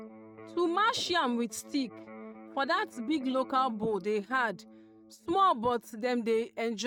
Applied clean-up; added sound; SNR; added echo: neural mask model RNNoise.